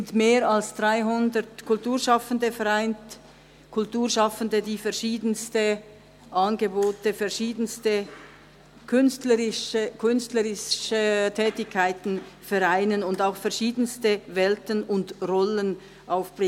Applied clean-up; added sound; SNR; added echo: none; none; none; none.